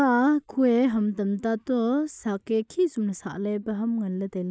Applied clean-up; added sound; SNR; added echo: none; none; none; none.